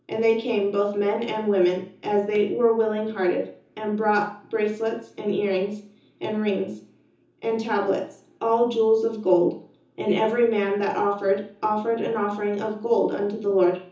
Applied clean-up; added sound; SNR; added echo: none; none; none; reverberation time 0.6 s.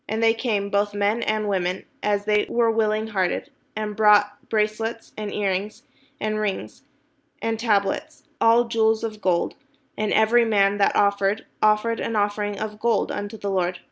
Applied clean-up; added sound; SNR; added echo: none; none; none; none.